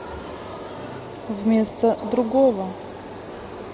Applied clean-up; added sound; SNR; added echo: none; none; none; none.